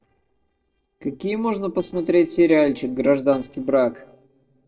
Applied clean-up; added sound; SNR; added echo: neural separator model SepFormer DNS4.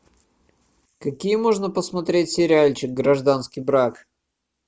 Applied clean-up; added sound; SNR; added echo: none; none; none; none.